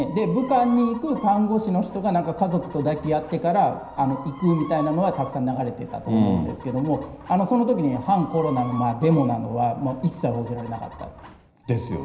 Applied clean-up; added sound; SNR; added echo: none; Chicken, rooster; 18 dB; reverberation time 0.9 s.